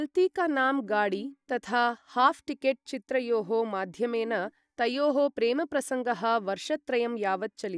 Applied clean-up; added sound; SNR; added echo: neural mask model DeepFilterNet 3.